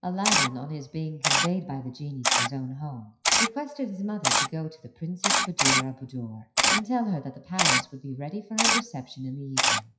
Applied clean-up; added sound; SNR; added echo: classical method WPE with log-MMSE.